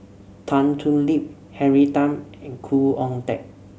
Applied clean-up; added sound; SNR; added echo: none; none; none; none.